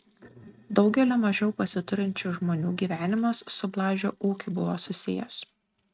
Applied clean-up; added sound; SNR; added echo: neural mask model RNNoise.